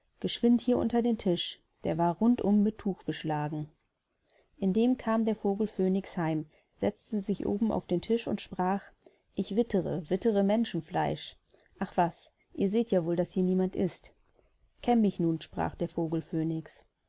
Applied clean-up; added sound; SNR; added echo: none; none; none; none.